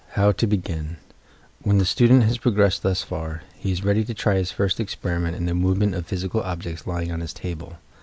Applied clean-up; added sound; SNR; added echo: none; none; none; none.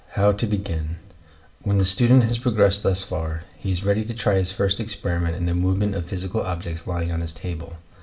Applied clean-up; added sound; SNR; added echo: none; none; none; reverberation time 0.8 s.